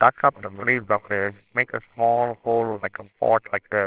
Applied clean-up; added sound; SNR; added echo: neural separator model SepFormer WHAMR!.